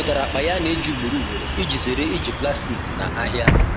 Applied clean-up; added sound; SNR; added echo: none; Bus; -2 dB; none.